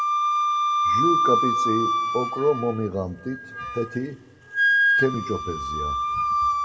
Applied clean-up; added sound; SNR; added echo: none; Wind instrument, woodwind instrument; -5 dB; reverberation time 1.2 s.